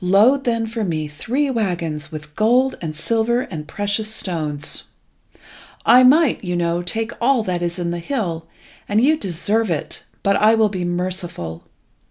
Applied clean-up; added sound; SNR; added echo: none; none; none; none.